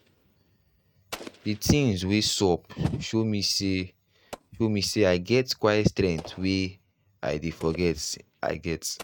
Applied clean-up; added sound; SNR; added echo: neural mask model RNNoise.